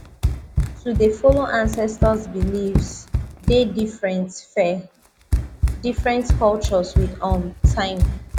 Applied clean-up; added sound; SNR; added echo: none; Run; 1 dB; none.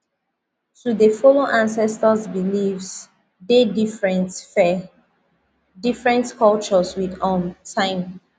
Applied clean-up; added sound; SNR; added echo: none; none; none; none.